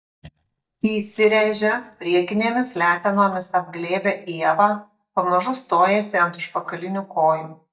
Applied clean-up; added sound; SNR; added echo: neural mask model DeepFilterNet 3.